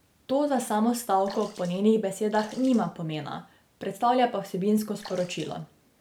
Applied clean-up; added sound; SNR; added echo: none; Sink (filling or washing) / Water / Splash, splatter; 19 dB; none.